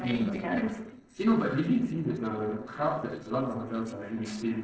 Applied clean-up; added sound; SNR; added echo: neural separator model SepFormer DNS4.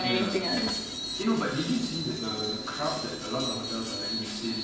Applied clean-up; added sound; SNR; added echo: none; Screech; 5 dB; reverberation time 1.1 s.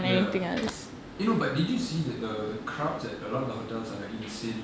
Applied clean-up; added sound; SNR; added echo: none; none; none; none.